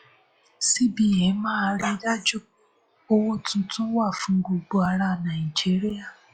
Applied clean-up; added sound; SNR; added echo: classical method log-MMSE.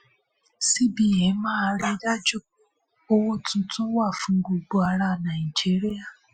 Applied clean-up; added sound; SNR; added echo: classical method Wiener filter.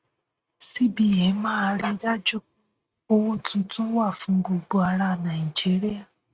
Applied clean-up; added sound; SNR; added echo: neural mask model RNNoise.